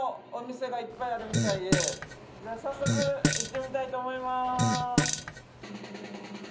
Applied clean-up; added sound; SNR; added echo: none; Fart; -3 dB; reverberation time 0.5 s.